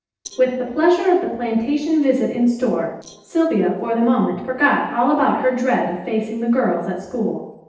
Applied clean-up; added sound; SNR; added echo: neural separator model SepFormer DNS4.